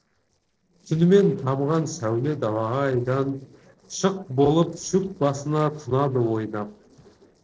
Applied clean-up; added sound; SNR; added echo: neural separator model SepFormer DNS4.